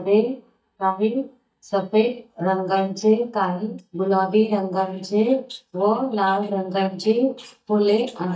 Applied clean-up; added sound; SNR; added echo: neural mask model DeepFilterNet 3.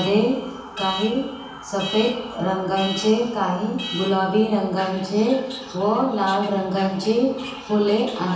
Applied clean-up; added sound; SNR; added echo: none; Alarm; 14 dB; reverberation time 0.9 s.